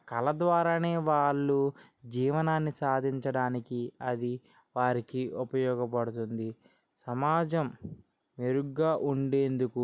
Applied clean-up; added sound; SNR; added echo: none; none; none; none.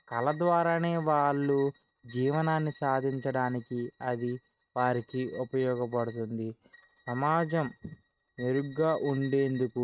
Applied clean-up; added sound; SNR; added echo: neural mask model RNNoise.